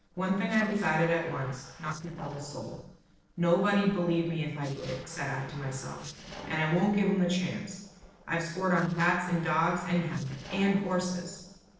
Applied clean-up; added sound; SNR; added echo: neural separator model SepFormer DNS4.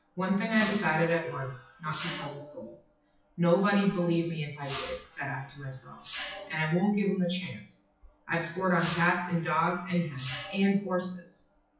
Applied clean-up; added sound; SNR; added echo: classical method WPE with log-MMSE.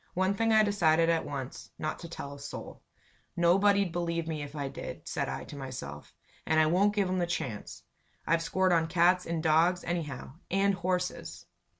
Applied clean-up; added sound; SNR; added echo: none; none; none; none.